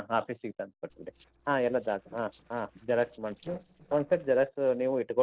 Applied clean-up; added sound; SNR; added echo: neural separator model SepFormer DNS4.